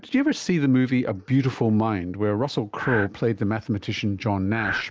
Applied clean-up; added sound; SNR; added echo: none; Breathing; 5 dB; none.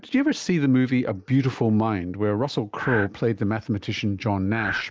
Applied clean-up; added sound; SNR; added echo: neural mask model DeepFilterNet 3.